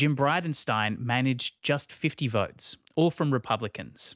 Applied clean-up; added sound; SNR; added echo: none; none; none; none.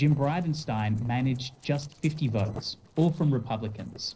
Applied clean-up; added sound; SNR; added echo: neural separator model SepFormer DNS4.